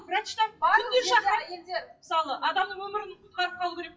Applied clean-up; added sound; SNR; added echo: classical method WPE with log-MMSE.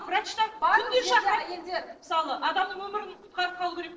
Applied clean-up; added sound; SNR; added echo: neural separator model SepFormer DNS4.